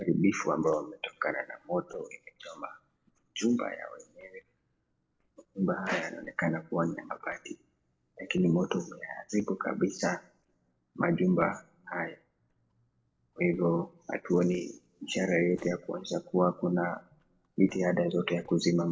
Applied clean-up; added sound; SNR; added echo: neural separator model SepFormer DNS4.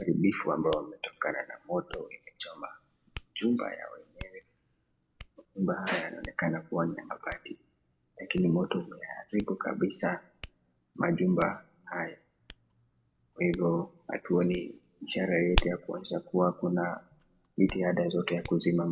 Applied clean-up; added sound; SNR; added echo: none; Hands; 10 dB; reverberation time 0.3 s.